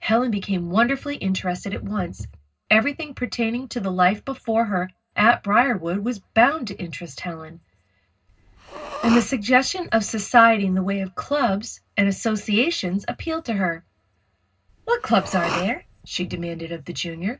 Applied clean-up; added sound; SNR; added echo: none; Respiratory sounds; 11 dB; reverberation time 0.2 s.